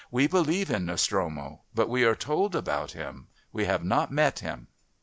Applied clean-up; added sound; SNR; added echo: none; none; none; none.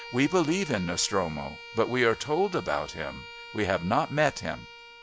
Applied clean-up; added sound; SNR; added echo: none; Bowed string instrument; 16 dB; none.